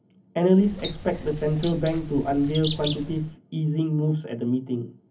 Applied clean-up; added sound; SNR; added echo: none; Bird; 11 dB; reverberation time 0.3 s.